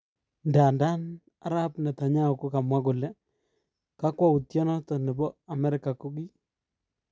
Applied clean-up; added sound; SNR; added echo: none; none; none; none.